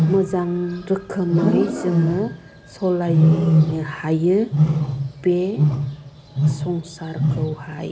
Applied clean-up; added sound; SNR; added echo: none; Wild animals; -2 dB; none.